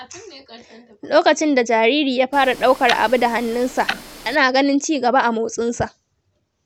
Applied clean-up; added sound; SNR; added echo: none; Tick-tock; 11 dB; none.